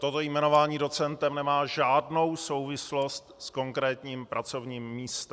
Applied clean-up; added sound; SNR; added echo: none; none; none; none.